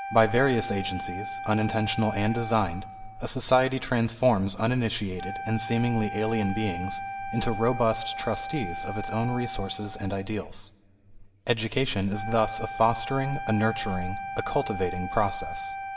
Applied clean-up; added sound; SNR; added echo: none; Wind instrument, woodwind instrument; 9 dB; reverberation time 1.2 s.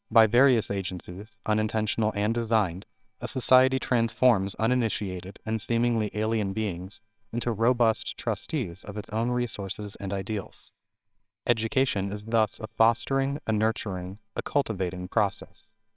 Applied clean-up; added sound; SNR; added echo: neural separator model SepFormer WHAMR!.